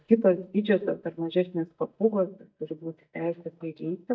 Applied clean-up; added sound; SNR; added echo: neural mask model DeepFilterNet 3.